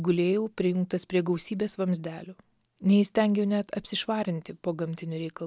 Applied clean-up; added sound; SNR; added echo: none; none; none; none.